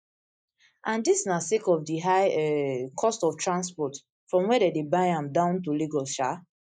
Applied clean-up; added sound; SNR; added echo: neural mask model Resemble Enhance denoiser.